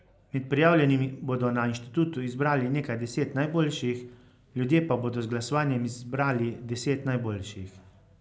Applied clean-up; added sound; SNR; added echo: none; none; none; none.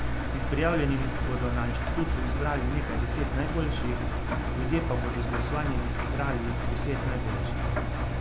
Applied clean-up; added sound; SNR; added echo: none; Engine; -4 dB; none.